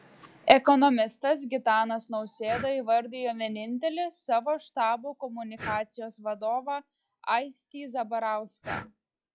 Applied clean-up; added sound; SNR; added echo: classical method log-MMSE.